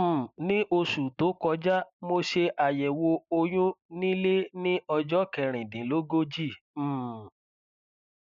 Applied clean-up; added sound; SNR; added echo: neural mask model Resemble Enhance denoiser.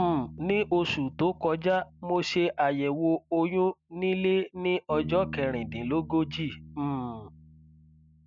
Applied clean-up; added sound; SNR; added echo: none; Bass guitar; 16 dB; none.